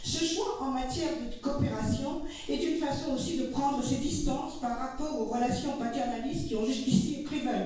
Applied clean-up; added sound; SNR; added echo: none; Fire; 11 dB; reverberation time 0.6 s.